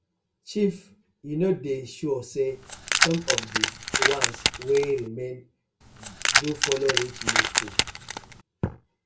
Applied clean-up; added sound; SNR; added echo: none; Keys jangling; -3 dB; reverberation time 0.2 s.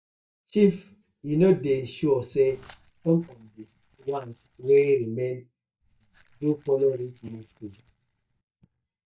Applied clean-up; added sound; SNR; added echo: neural mask model DeepFilterNet 3.